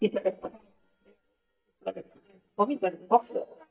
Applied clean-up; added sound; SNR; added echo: neural mask model DeepFilterNet 3.